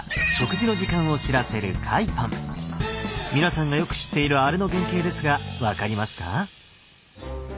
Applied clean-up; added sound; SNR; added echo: none; Livestock, farm animals, working animals; 14 dB; none.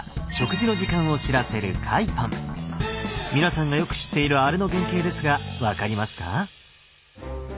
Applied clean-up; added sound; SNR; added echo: none; none; none; none.